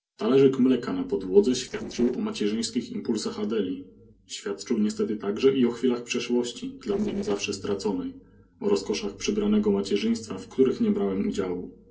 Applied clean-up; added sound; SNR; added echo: neural separator model SepFormer DNS4.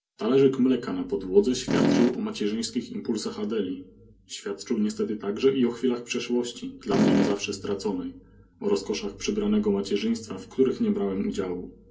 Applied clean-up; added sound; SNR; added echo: none; Fart; -3 dB; reverberation time 0.3 s.